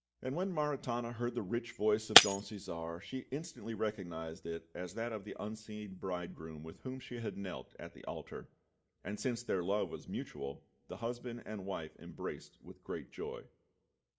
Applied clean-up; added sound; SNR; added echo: none; Shatter; -5 dB; reverberation time 0.4 s.